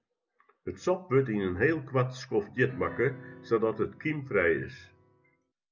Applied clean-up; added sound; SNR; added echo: none; Piano; 19 dB; none.